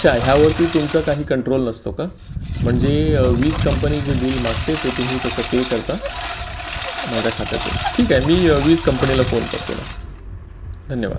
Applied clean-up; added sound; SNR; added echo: none; Engine; 5 dB; none.